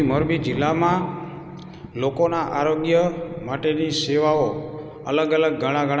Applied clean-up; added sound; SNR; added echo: none; Thunder; 17 dB; none.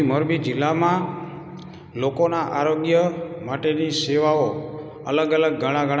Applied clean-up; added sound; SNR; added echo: none; none; none; none.